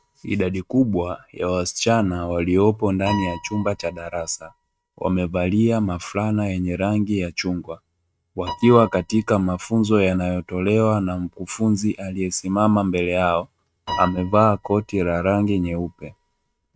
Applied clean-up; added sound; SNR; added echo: neural mask model RNNoise.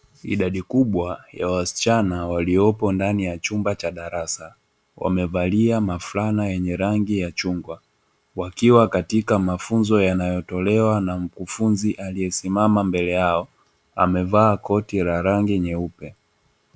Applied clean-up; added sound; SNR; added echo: none; none; none; none.